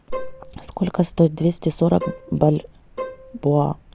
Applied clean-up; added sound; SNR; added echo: none; Bowed string instrument; 14 dB; none.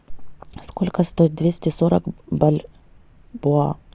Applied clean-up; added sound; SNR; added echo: none; none; none; none.